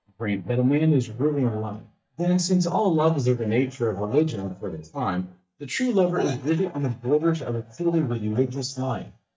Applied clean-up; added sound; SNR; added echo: neural mask model DeepFilterNet 3.